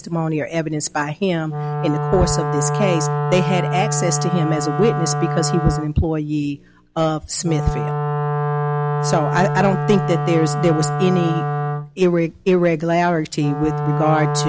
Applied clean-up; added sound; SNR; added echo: none; Wind instrument, woodwind instrument; 2 dB; none.